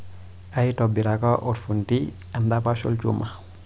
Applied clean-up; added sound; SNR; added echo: none; Cricket; 13 dB; none.